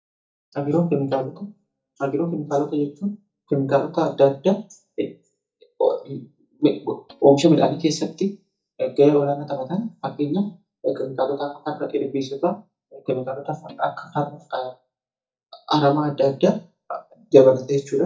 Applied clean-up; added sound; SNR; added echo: neural mask model DeepFilterNet 3.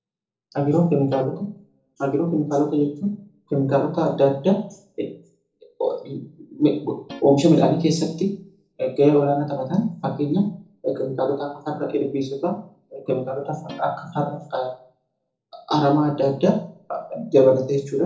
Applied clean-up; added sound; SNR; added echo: neural separator model SepFormer DNS4.